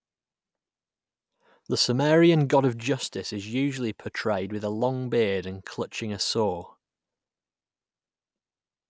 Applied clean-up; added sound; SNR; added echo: none; none; none; none.